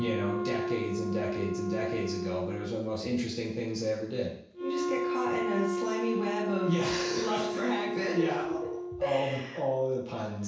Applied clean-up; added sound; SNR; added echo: none; Wind instrument, woodwind instrument; 3 dB; reverberation time 0.7 s.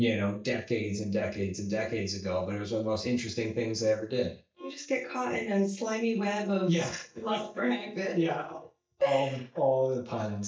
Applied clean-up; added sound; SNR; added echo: neural mask model DeepFilterNet 3.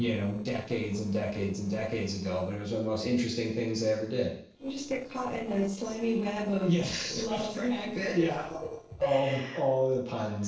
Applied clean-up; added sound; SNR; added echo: neural separator model SepFormer DNS4.